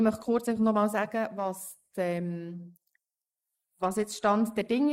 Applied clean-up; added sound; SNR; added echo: neural mask model Resemble Enhance denoiser.